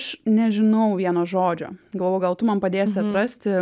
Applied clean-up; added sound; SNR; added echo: none; none; none; none.